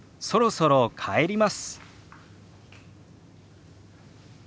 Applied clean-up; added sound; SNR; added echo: none; none; none; none.